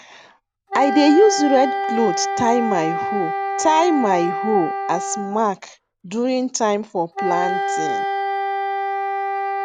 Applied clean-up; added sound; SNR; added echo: none; Wind instrument, woodwind instrument; 3 dB; none.